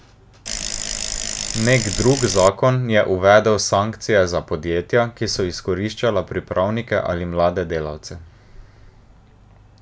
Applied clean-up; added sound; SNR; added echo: none; Bicycle; 5 dB; none.